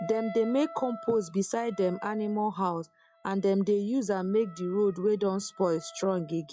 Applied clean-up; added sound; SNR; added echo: classical method log-MMSE.